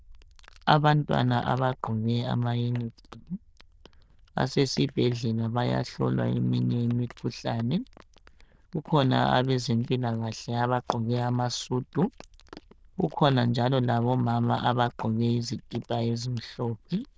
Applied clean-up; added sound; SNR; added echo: neural diffusion model UNIVERSE++.